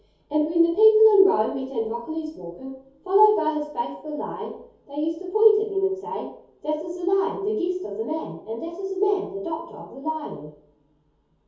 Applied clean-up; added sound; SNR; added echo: none; none; none; reverberation time 0.6 s.